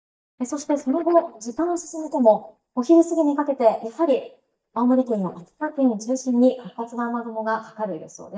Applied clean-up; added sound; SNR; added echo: neural mask model DeepFilterNet 3.